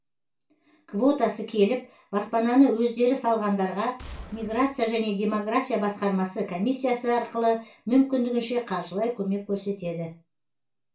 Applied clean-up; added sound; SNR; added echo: none; Gunshot, gunfire; 18 dB; reverberation time 0.3 s.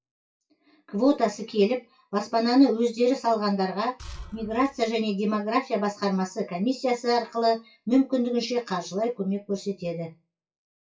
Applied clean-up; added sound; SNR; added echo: classical method WPE with log-MMSE.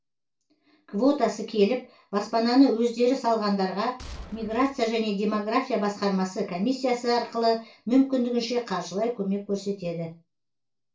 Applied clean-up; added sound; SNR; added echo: neural separator model SepFormer DNS4.